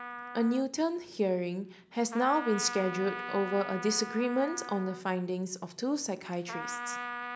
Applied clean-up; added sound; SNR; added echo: none; Trumpet; 10 dB; none.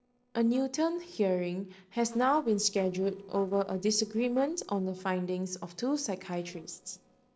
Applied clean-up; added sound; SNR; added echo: neural separator model SepFormer DNS4.